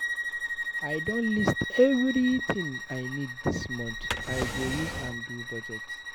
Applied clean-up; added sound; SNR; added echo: none; Bowed string instrument + Drawer open or close; 4 dB; none.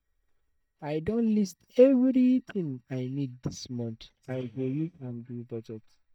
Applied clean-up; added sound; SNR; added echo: neural mask model DeepFilterNet 3.